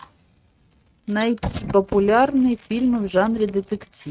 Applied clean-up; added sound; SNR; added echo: neural mask model RNNoise.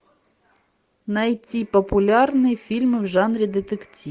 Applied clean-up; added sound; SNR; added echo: none; none; none; none.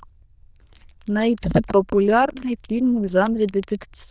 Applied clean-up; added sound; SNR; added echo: neural diffusion model UNIVERSE++.